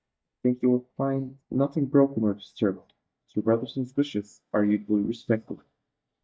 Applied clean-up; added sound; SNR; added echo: neural mask model DeepFilterNet 3.